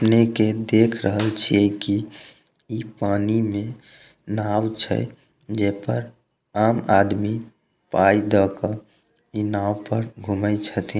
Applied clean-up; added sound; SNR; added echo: none; none; none; none.